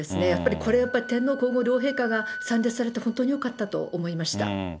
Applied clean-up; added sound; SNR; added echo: none; Wind instrument, woodwind instrument; 15 dB; none.